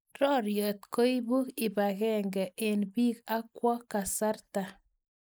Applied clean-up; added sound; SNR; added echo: neural mask model Resemble Enhance denoiser.